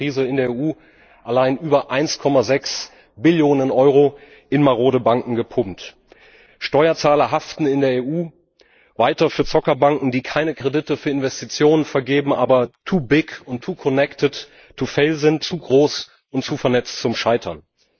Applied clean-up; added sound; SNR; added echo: neural mask model Resemble Enhance denoiser.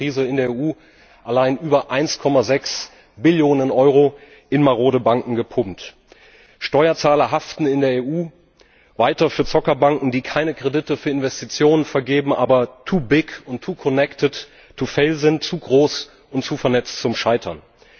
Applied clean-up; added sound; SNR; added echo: none; none; none; none.